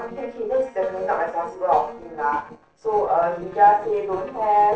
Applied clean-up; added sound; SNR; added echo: neural separator model SepFormer DNS4.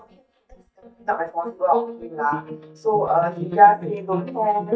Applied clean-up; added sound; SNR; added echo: neural mask model DeepFilterNet 3.